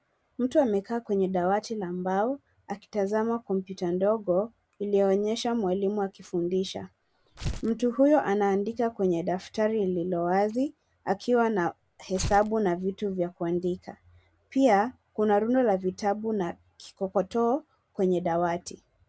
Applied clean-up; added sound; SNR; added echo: none; Tearing; 12 dB; none.